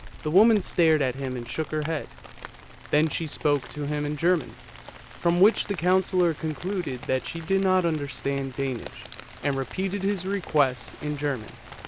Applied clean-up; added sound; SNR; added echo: none; Rain; 17 dB; none.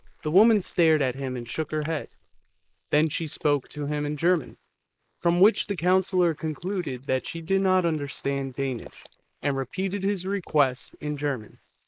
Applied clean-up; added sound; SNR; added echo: neural mask model Resemble Enhance denoiser.